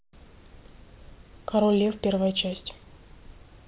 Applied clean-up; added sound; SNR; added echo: none; none; none; none.